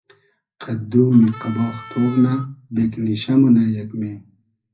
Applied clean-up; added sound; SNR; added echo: none; Harmonica; 19 dB; reverberation time 0.4 s.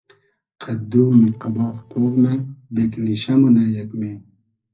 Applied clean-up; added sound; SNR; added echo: neural separator model SepFormer DNS4.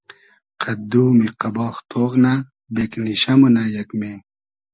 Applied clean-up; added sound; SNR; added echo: none; none; none; none.